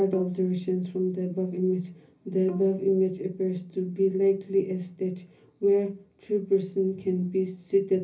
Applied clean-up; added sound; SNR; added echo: none; Bowed string instrument; 19 dB; reverberation time 0.5 s.